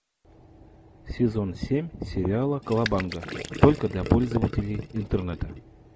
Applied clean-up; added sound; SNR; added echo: none; Gurgling; 11 dB; none.